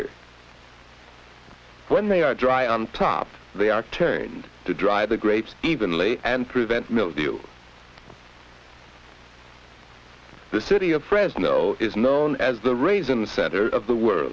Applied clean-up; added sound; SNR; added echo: none; none; none; none.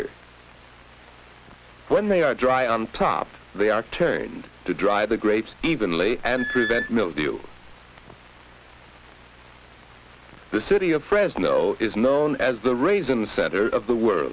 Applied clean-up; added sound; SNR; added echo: none; Squeak / Screech; 9 dB; none.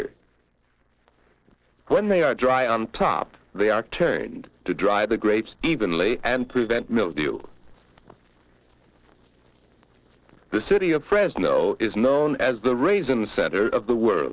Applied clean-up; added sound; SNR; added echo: neural separator model SepFormer DNS4.